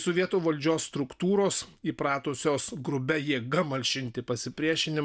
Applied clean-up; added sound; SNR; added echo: none; none; none; none.